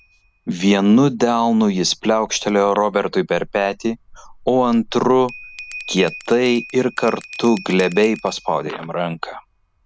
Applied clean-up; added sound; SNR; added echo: none; Bell; 20 dB; none.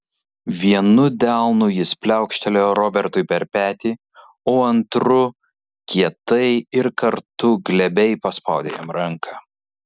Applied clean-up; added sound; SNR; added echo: none; none; none; none.